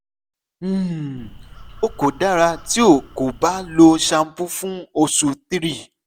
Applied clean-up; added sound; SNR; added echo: none; Crow; 20 dB; none.